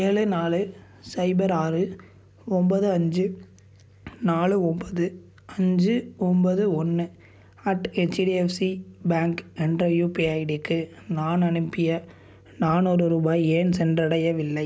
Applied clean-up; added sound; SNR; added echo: none; none; none; none.